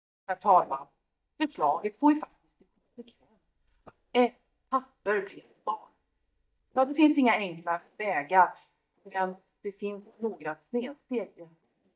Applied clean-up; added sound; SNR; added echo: neural mask model DeepFilterNet 3.